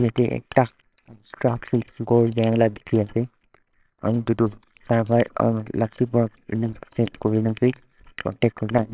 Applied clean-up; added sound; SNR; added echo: neural separator model SepFormer WHAMR!.